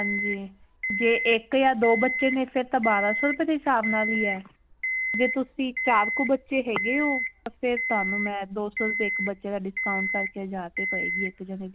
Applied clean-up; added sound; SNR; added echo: none; Alarm; 4 dB; none.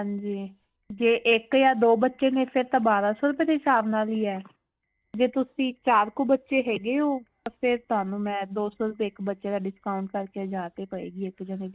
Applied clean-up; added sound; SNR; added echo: neural mask model DeepFilterNet 3.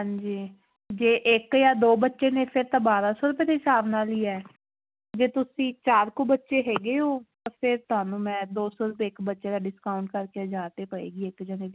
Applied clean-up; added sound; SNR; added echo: none; none; none; none.